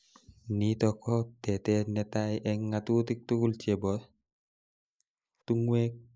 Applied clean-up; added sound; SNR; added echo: neural mask model Resemble Enhance denoiser.